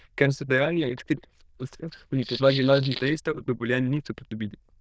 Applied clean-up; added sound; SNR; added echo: neural diffusion model UNIVERSE++.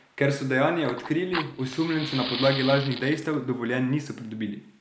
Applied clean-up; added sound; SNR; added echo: none; Fire; 11 dB; none.